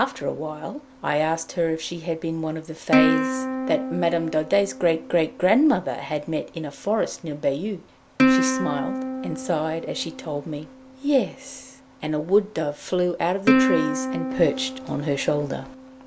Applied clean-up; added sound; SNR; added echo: none; Plucked string instrument; 3 dB; none.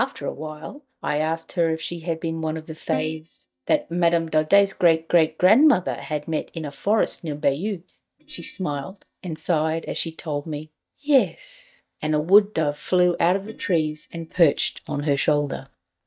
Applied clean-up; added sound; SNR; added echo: neural mask model DeepFilterNet 3.